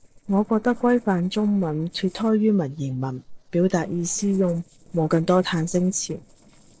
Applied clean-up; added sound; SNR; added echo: neural separator model SepFormer DNS4.